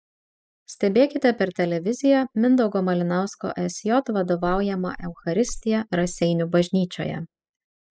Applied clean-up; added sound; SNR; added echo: classical method spectral subtraction.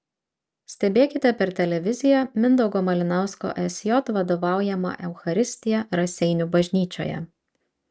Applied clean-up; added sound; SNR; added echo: none; none; none; none.